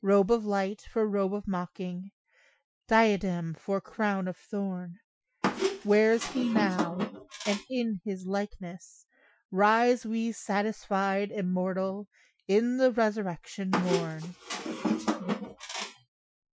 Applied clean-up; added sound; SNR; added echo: classical method Wiener filter.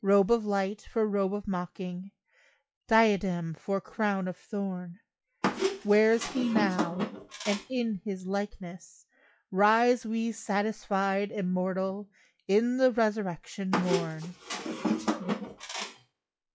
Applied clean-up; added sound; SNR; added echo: classical method log-MMSE.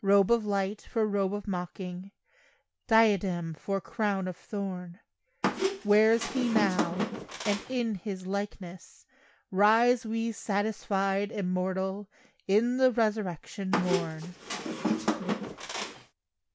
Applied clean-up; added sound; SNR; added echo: none; Squeak; 2 dB; none.